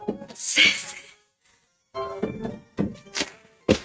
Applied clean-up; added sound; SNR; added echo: neural mask model RNNoise.